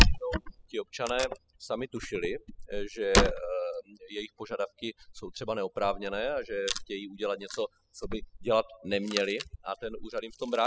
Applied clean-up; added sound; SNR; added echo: classical method spectral subtraction.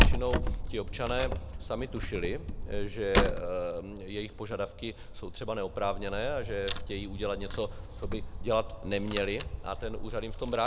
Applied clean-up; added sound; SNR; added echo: none; Wood; -2 dB; none.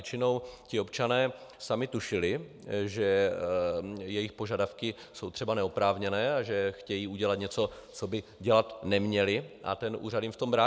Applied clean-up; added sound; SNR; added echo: none; none; none; none.